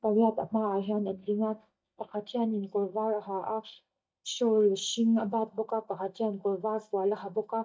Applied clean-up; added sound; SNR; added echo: neural mask model DeepFilterNet 3.